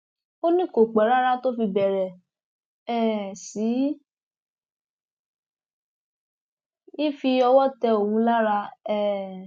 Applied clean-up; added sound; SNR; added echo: none; none; none; none.